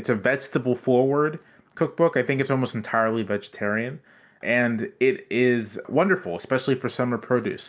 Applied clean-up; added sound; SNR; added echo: none; none; none; none.